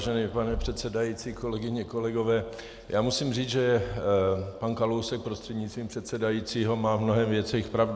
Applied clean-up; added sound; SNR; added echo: none; none; none; none.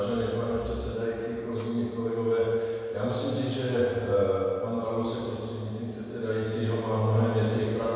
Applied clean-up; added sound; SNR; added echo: none; Tambourine; 17 dB; reverberation time 1.9 s.